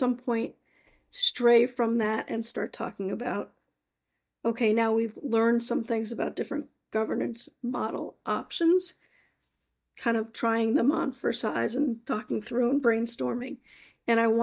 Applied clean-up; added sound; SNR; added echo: neural mask model DeepFilterNet 3.